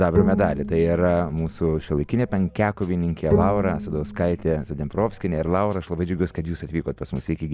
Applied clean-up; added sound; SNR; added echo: none; Bowed string instrument; 5 dB; none.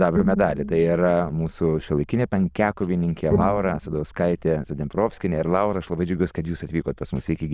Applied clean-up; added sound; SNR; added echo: neural diffusion model UNIVERSE++.